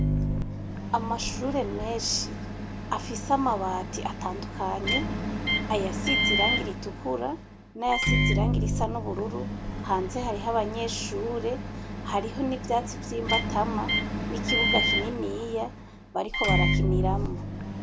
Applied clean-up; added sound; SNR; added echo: none; Microwave oven; -2 dB; none.